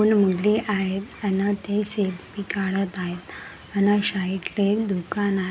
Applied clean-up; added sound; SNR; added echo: none; none; none; none.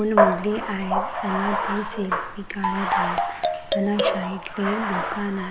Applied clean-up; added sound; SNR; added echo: none; Bathtub (filling or washing) + Marimba, xylophone; -3 dB; none.